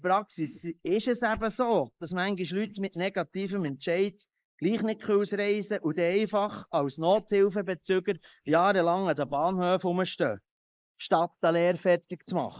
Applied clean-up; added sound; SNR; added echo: neural mask model Resemble Enhance denoiser.